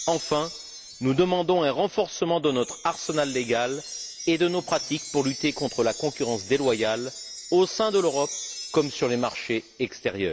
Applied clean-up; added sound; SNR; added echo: none; Wind chime; 14 dB; none.